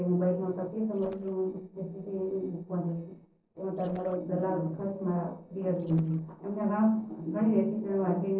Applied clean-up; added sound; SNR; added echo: neural separator model SepFormer DNS4.